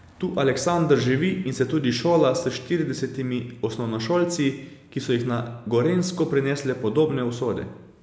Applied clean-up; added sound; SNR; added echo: none; none; none; none.